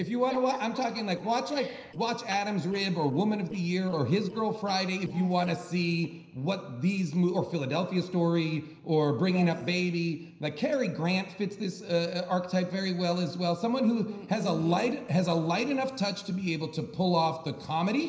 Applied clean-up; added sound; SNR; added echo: neural separator model SepFormer DNS4.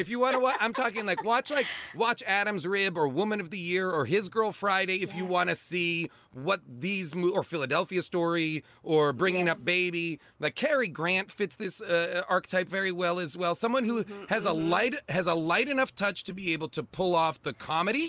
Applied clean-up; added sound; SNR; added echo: none; none; none; none.